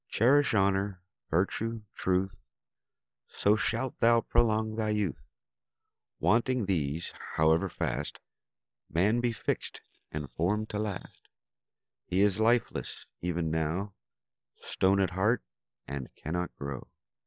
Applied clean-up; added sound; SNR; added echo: neural separator model SepFormer DNS4.